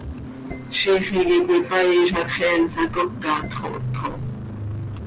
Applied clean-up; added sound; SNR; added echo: none; Dishes, pots, and pans; 17 dB; none.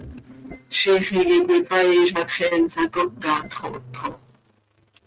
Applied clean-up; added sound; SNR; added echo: neural mask model RNNoise.